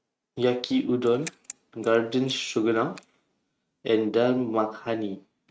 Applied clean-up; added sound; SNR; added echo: neural mask model RNNoise.